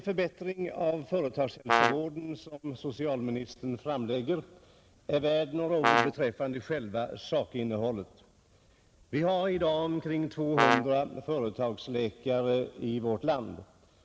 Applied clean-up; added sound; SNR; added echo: none; Brass instrument; -1 dB; none.